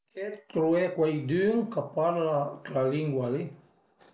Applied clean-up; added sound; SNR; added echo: none; none; none; none.